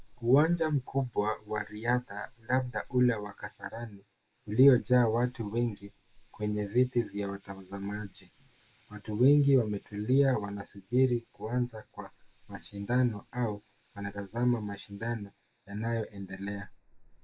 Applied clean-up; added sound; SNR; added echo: neural mask model Resemble Enhance denoiser.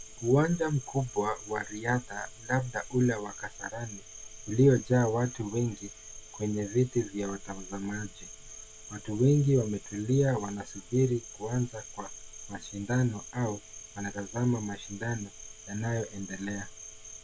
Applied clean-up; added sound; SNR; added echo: none; Cricket; 15 dB; none.